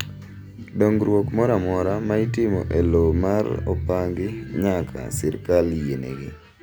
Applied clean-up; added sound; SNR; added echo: none; none; none; none.